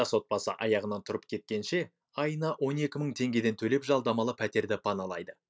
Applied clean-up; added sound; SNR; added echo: none; none; none; none.